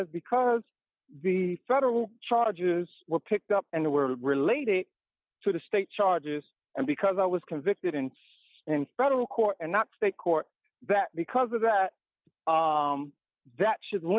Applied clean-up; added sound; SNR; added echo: none; none; none; none.